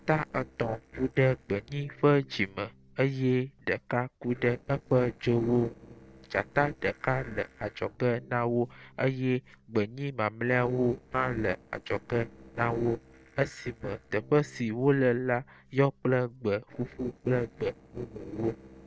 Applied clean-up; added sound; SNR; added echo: neural separator model SepFormer DNS4.